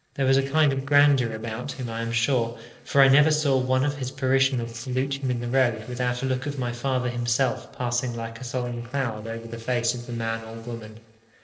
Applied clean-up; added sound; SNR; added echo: neural separator model SepFormer DNS4.